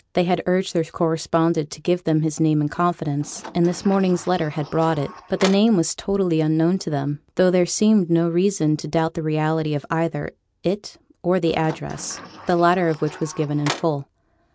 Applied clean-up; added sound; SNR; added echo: none; Sliding door; 14 dB; none.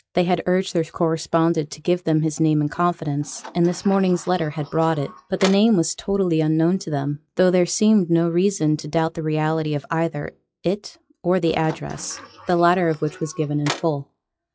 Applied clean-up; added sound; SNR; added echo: classical method log-MMSE.